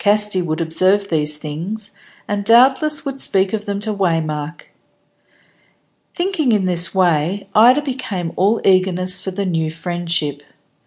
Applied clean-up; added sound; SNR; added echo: none; none; none; none.